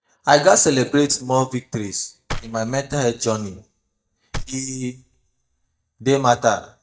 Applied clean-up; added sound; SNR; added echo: neural mask model DeepFilterNet 3.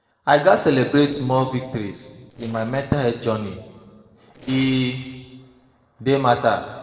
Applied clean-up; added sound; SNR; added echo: neural separator model SepFormer DNS4.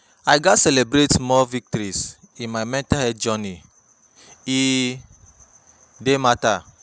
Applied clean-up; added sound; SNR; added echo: none; none; none; none.